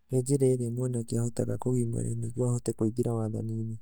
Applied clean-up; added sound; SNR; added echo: neural mask model DeepFilterNet 3.